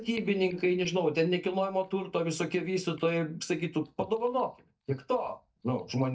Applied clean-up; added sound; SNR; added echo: neural mask model DeepFilterNet 3.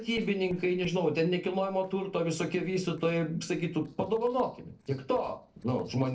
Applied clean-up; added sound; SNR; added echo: neural separator model SepFormer DNS4.